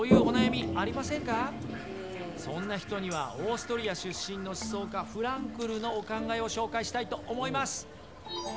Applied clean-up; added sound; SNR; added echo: none; Toilet flush; 1 dB; none.